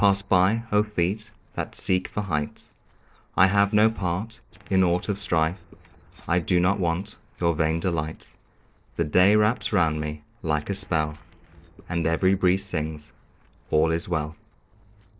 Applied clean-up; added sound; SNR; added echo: neural separator model SepFormer DNS4.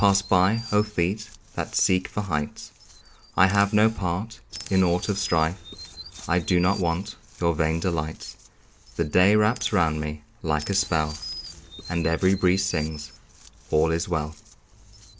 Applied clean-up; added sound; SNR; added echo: none; Chirp, tweet; 17 dB; none.